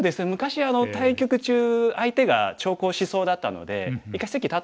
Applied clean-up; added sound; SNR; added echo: none; none; none; none.